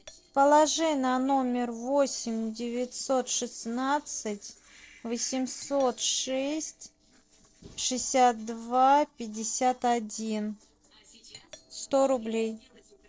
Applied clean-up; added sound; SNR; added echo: neural separator model SepFormer DNS4.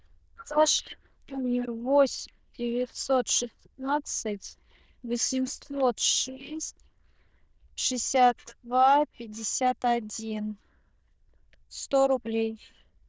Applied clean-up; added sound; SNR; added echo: neural diffusion model UNIVERSE++.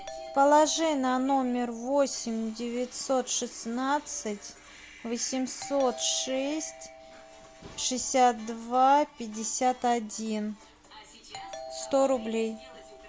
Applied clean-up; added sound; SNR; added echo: none; Doorbell; 19 dB; none.